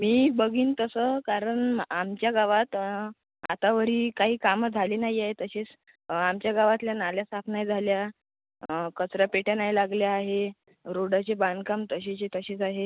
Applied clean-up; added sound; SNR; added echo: none; none; none; none.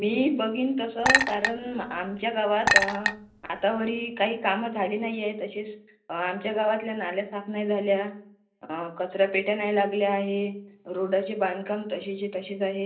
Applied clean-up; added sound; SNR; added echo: none; Chink, clink; -1 dB; reverberation time 0.5 s.